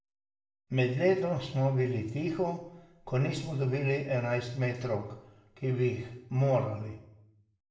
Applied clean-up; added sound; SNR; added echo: none; none; none; reverberation time 0.6 s.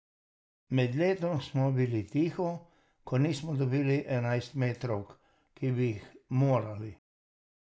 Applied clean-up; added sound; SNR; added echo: none; none; none; none.